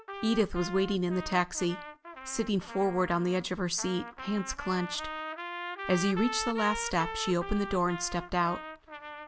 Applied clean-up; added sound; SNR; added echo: none; Trumpet; 10 dB; none.